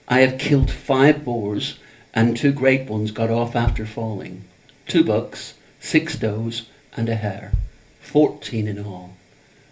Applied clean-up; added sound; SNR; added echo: none; Bass drum; 9 dB; reverberation time 0.3 s.